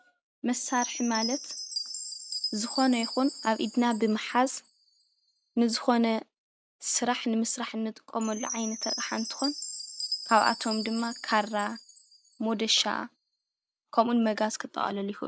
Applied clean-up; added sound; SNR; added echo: none; Chime; 11 dB; none.